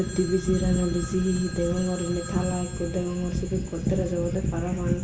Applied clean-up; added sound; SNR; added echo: none; Telephone; 17 dB; reverberation time 1.1 s.